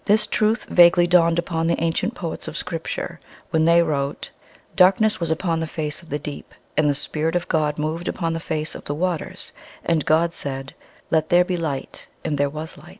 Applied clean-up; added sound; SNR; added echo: none; none; none; none.